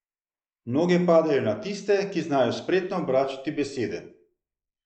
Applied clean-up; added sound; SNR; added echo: neural mask model Resemble Enhance denoiser.